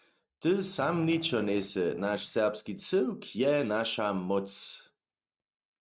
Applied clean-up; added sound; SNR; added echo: neural mask model RNNoise.